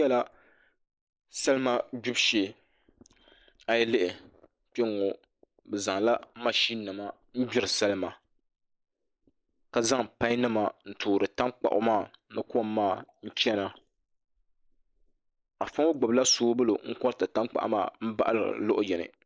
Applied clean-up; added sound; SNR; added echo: neural mask model Resemble Enhance denoiser.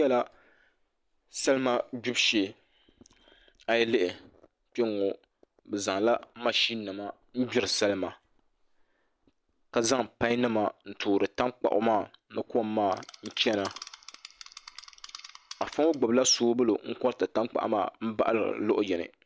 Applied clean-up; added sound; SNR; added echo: none; Insect; 18 dB; none.